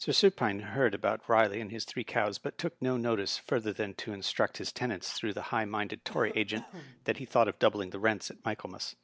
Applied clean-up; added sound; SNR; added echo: none; Cough; 19 dB; none.